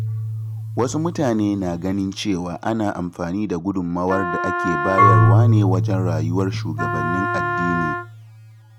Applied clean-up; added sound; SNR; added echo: none; Marimba, xylophone / Wood + Wind instrument, woodwind instrument; -2 dB; none.